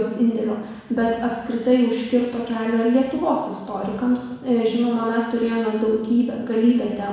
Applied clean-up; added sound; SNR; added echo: none; none; none; reverberation time 1.1 s.